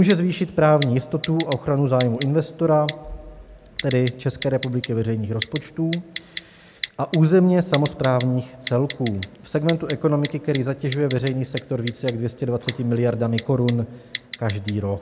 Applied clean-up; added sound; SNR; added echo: none; Typing; 15 dB; none.